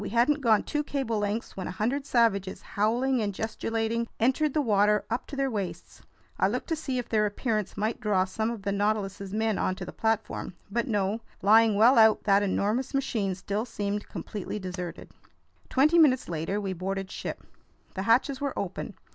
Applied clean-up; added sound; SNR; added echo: none; Tap; 18 dB; none.